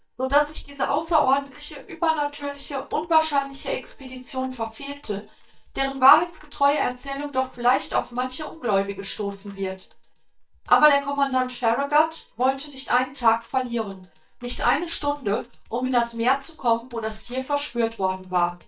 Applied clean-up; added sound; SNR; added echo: neural mask model DeepFilterNet 3.